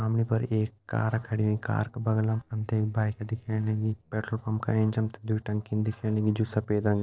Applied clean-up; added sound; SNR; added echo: neural separator model SepFormer DNS4.